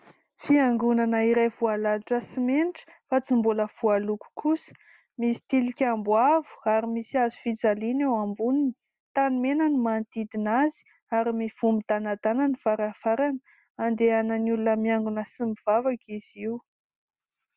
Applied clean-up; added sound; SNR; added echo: none; none; none; none.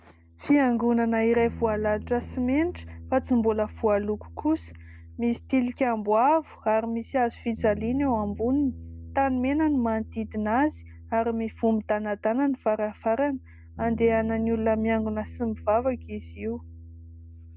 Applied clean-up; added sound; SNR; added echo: none; Bass guitar; 16 dB; none.